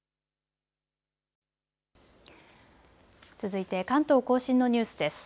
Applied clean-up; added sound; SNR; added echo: none; none; none; none.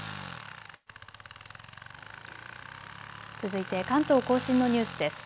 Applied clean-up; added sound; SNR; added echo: none; Tools; 12 dB; none.